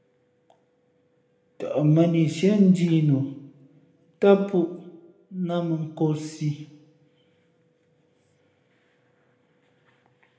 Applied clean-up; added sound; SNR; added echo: none; none; none; reverberation time 0.9 s.